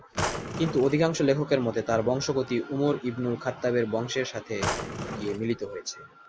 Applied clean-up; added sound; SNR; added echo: none; Drawer open or close; 6 dB; none.